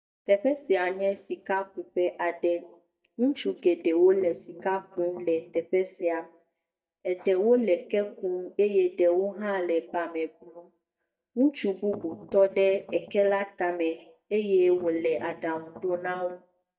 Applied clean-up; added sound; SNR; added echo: neural mask model DeepFilterNet 3.